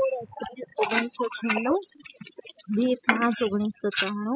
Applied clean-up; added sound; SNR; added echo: classical method spectral subtraction.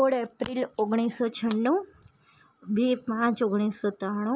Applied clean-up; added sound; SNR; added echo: none; none; none; none.